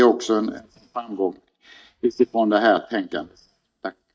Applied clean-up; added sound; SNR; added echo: neural mask model DeepFilterNet 3.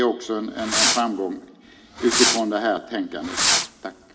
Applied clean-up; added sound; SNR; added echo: none; Fireworks; -1 dB; reverberation time 0.6 s.